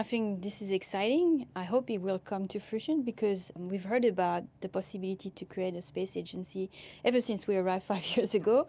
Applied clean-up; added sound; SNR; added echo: none; none; none; none.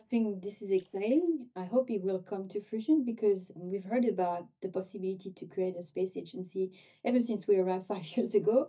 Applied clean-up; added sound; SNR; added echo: neural mask model DeepFilterNet 3.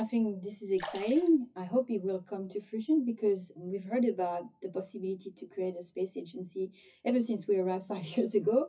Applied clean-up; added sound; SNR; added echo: classical method WPE with log-MMSE.